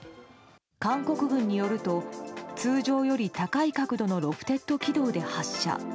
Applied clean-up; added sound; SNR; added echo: none; none; none; none.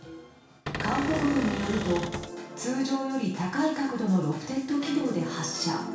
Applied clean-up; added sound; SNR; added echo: none; Cupboard open or close / Door; 4 dB; reverberation time 0.6 s.